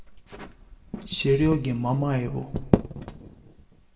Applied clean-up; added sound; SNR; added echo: none; none; none; reverberation time 1.1 s.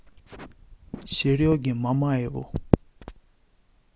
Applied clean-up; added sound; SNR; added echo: none; none; none; none.